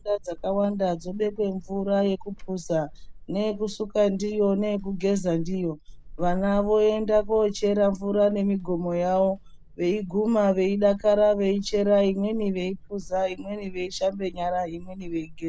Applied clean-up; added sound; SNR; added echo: none; Squeak / Walk, footsteps; 14 dB; none.